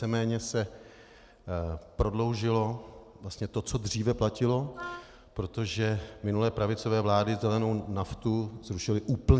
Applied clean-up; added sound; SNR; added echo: none; Wind instrument, woodwind instrument; 15 dB; none.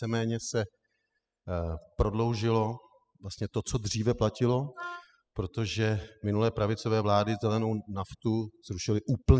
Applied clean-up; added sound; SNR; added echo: classical method spectral subtraction.